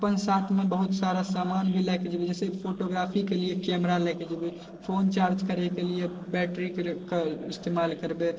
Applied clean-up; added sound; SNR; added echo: neural separator model SepFormer DNS4.